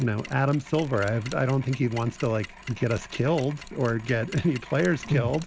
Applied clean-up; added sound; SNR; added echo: none; Mechanisms; 17 dB; none.